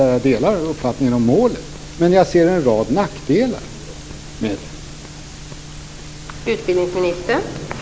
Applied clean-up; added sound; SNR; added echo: none; none; none; none.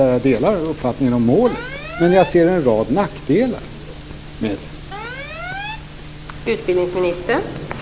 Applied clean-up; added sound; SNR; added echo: none; Alarm; 14 dB; none.